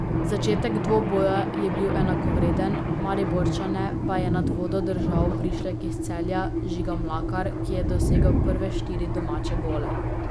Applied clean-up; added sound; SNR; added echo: none; Engine + Thunder; -4 dB; none.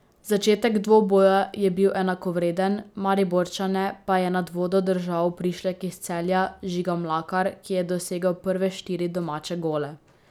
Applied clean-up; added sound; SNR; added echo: none; none; none; none.